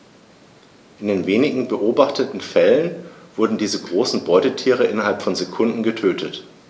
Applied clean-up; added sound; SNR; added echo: none; none; none; none.